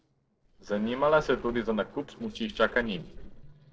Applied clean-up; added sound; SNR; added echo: neural separator model SepFormer DNS4.